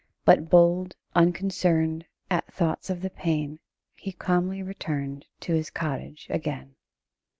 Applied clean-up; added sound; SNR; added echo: none; none; none; none.